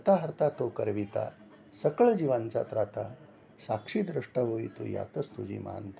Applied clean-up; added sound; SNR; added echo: none; none; none; none.